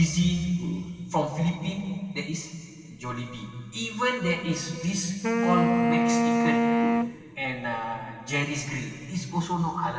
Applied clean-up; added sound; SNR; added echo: none; Wind instrument, woodwind instrument; -4 dB; reverberation time 2.5 s.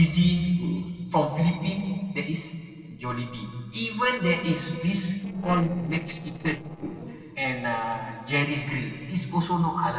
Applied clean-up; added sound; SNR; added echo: neural separator model SepFormer DNS4.